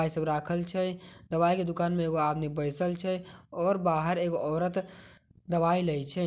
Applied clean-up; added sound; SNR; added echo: none; none; none; none.